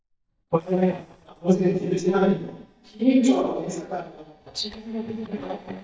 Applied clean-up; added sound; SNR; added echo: neural mask model DeepFilterNet 3.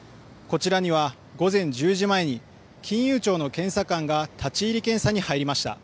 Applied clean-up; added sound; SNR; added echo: none; none; none; none.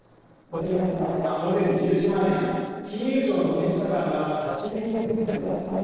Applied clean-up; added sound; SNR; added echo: neural separator model SepFormer DNS4.